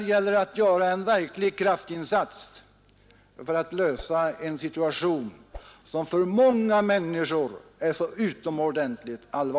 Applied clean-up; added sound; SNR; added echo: none; Whoosh, swoosh, swish; 19 dB; none.